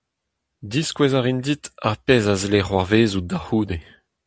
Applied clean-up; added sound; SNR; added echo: none; none; none; none.